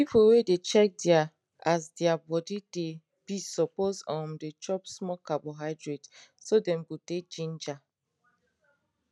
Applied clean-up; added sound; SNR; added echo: none; none; none; none.